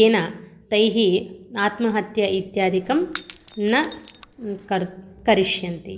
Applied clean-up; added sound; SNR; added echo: none; Shatter / Crushing; 19 dB; none.